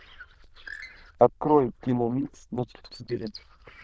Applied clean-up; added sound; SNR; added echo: neural diffusion model UNIVERSE++.